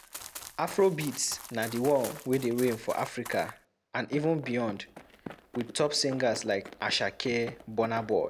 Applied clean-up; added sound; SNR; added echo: none; Run; 16 dB; none.